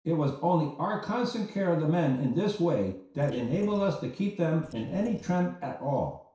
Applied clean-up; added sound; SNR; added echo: neural separator model SepFormer DNS4.